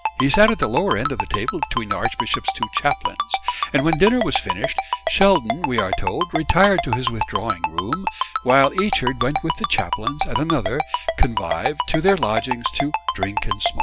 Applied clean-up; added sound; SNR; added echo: none; Ringtone; 3 dB; none.